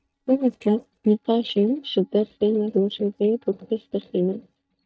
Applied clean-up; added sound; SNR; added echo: neural mask model DeepFilterNet 3.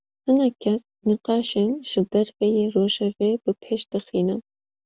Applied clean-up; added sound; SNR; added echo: none; none; none; none.